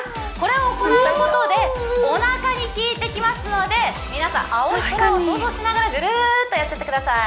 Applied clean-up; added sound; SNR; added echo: none; none; none; none.